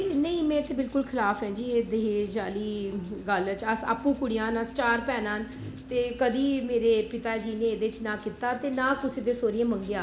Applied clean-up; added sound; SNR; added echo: none; Keyboard (musical) + Tambourine; 14 dB; none.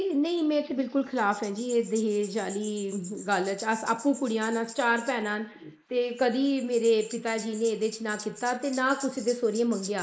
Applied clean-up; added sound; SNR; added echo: neural mask model Resemble Enhance denoiser.